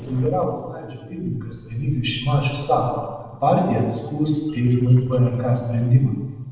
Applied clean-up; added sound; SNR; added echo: neural separator model SepFormer DNS4.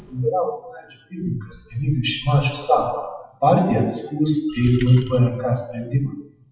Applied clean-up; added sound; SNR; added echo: classical method WPE with log-MMSE.